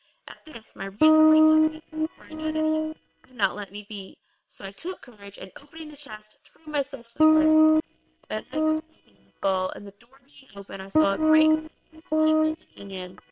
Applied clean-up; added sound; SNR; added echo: neural separator model SepFormer WHAM!.